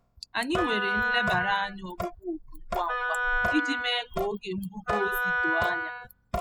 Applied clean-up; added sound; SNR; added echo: classical method spectral subtraction.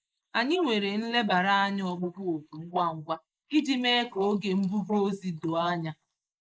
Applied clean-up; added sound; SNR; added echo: neural mask model Resemble Enhance denoiser.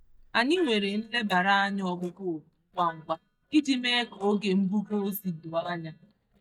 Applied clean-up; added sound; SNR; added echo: neural mask model DeepFilterNet 3.